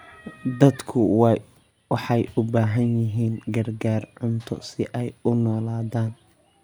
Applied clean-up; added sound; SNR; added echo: none; none; none; none.